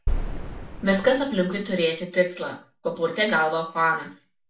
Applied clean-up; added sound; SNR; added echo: none; Boom; 5 dB; reverberation time 0.3 s.